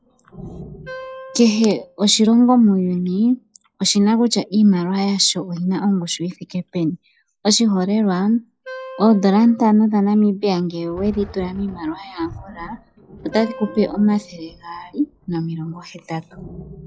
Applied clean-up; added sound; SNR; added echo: classical method log-MMSE.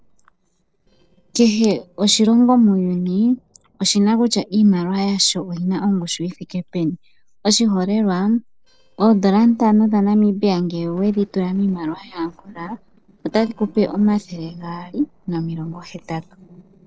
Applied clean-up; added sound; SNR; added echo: neural separator model SepFormer DNS4.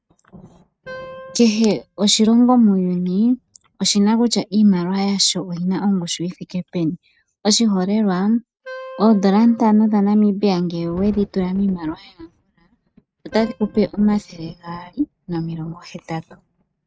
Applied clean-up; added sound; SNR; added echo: neural mask model RNNoise.